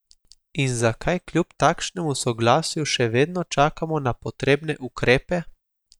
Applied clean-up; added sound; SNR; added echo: none; none; none; none.